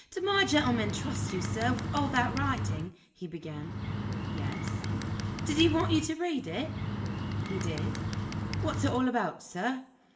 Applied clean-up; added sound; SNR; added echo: none; Bird; 1 dB; reverberation time 0.5 s.